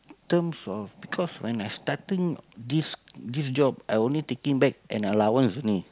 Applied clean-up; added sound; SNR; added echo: none; none; none; none.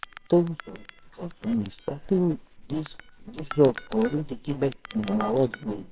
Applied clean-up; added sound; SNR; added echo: neural separator model SepFormer WHAMR!.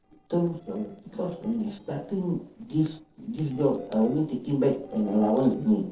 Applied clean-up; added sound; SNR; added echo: neural separator model SepFormer DNS4.